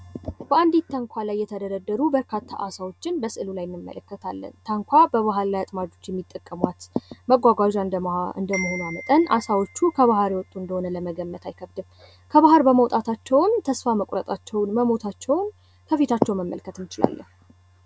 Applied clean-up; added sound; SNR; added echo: none; Marimba, xylophone; 15 dB; none.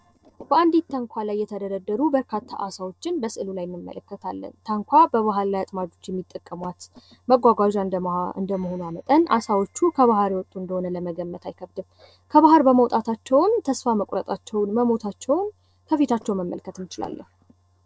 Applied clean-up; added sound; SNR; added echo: neural separator model SepFormer DNS4.